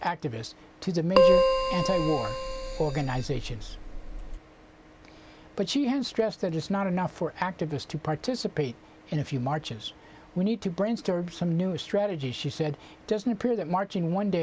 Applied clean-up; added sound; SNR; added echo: none; Keyboard (musical); -4 dB; none.